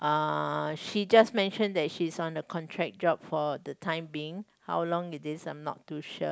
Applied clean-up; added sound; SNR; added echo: none; none; none; none.